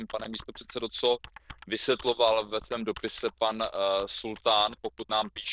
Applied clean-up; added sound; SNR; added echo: neural diffusion model UNIVERSE++.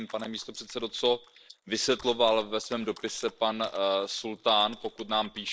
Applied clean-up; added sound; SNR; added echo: neural mask model Resemble Enhance denoiser.